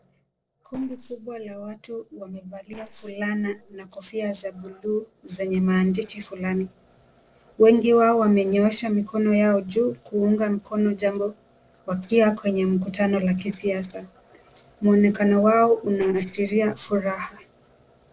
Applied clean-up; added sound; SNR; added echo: neural separator model SepFormer DNS4.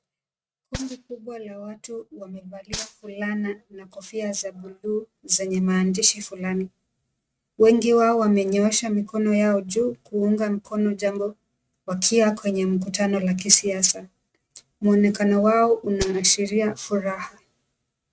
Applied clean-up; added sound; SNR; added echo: neural mask model RNNoise.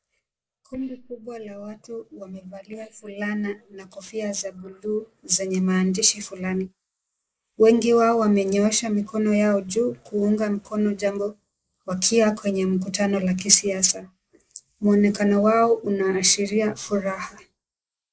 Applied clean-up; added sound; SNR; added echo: neural mask model Resemble Enhance denoiser.